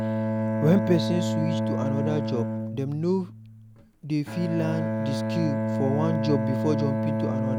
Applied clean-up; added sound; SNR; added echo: none; Bowed string instrument; -1 dB; none.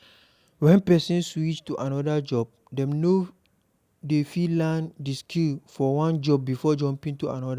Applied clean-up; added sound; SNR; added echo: none; none; none; none.